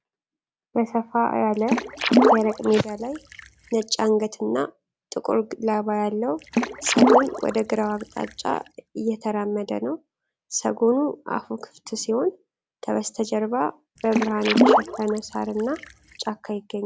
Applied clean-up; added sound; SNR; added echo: none; Water / Splash, splatter; -2 dB; none.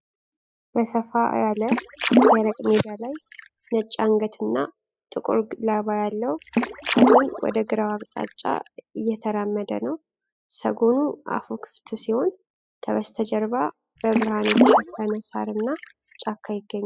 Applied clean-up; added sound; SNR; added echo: classical method spectral subtraction.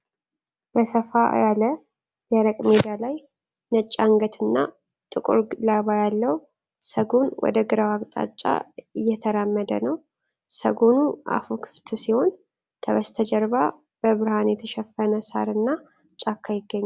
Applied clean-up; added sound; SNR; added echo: none; none; none; none.